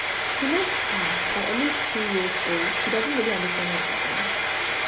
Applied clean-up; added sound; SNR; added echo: none; Frying (food); -5 dB; none.